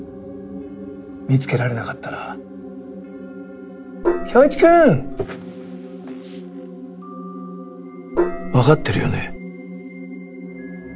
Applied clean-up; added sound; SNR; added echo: none; Gong; 3 dB; none.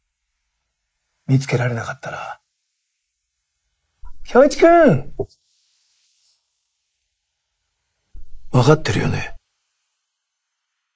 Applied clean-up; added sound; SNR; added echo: neural mask model Resemble Enhance denoiser.